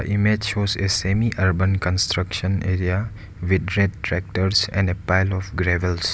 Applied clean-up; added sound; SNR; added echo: none; none; none; none.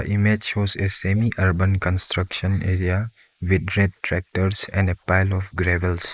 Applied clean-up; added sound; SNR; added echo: neural mask model Resemble Enhance denoiser.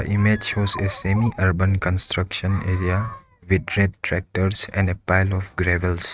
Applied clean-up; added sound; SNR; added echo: neural mask model RNNoise.